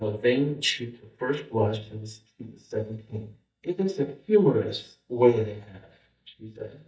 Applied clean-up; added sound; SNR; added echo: neural mask model DeepFilterNet 3.